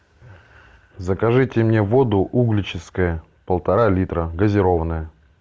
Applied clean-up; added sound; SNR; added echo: none; none; none; none.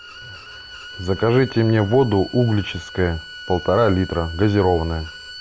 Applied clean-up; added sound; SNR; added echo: none; Bowed string instrument; 17 dB; none.